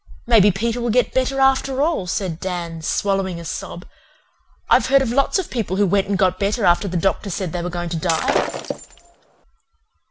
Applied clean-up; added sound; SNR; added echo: none; Shatter; 5 dB; none.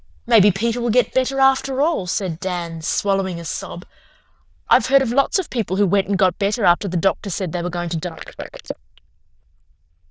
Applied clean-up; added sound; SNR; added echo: neural diffusion model UNIVERSE++.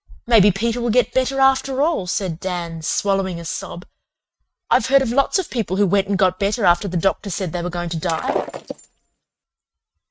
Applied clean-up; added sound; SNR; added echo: neural mask model RNNoise.